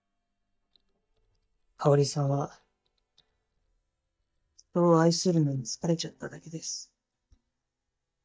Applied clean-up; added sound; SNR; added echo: neural mask model DeepFilterNet 3.